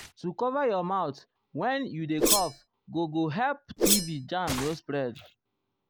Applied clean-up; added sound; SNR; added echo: none; Whoosh, swoosh, swish; 2 dB; none.